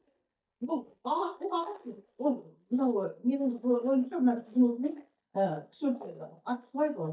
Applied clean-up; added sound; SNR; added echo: neural mask model DeepFilterNet 3.